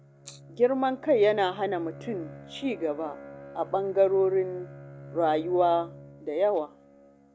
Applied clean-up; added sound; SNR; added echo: none; Bowed string instrument; 18 dB; none.